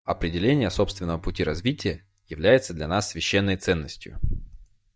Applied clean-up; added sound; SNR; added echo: neural mask model DeepFilterNet 3.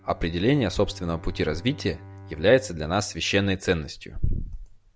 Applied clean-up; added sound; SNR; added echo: none; Bowed string instrument; 19 dB; none.